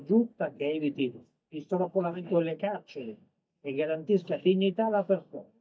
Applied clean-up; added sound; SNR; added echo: neural mask model DeepFilterNet 3.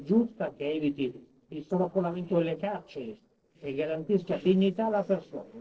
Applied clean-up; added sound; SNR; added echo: neural separator model SepFormer DNS4.